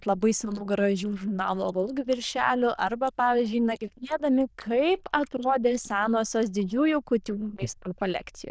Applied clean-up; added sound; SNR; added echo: neural diffusion model UNIVERSE++.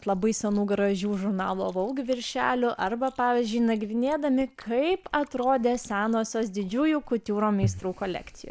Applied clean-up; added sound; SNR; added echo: none; Chewing, mastication; 15 dB; none.